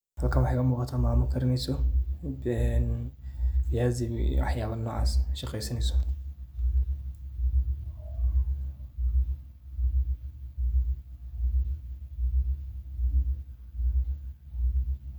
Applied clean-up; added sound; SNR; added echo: none; none; none; none.